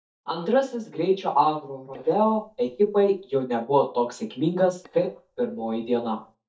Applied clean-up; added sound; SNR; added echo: neural mask model DeepFilterNet 3.